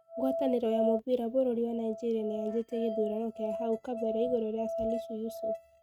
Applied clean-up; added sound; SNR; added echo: neural mask model RNNoise.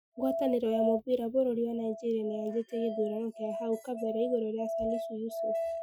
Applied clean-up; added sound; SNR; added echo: classical method Wiener filter.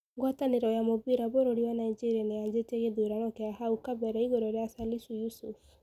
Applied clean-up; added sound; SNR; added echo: none; none; none; none.